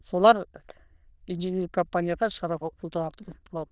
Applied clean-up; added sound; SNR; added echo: neural diffusion model UNIVERSE++.